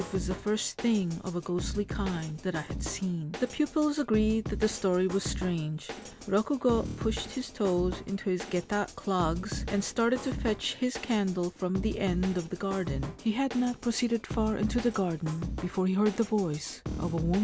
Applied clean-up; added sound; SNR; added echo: none; Drum kit; 9 dB; none.